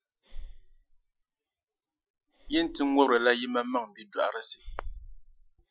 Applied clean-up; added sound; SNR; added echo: classical method Wiener filter.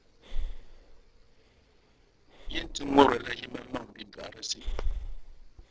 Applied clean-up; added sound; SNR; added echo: neural separator model SepFormer DNS4.